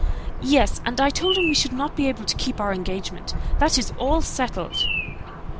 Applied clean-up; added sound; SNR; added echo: none; Bird vocalization, bird call, bird song; 3 dB; none.